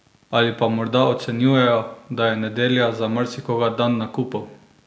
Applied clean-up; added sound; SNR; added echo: none; none; none; none.